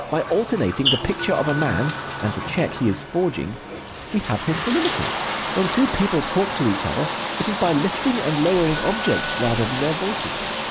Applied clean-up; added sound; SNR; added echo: none; Bathtub (filling or washing) + Doorbell; -2 dB; none.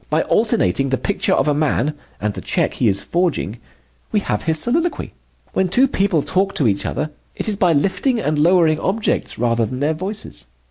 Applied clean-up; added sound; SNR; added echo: none; none; none; none.